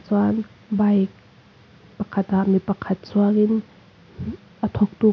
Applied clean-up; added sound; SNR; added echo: none; none; none; none.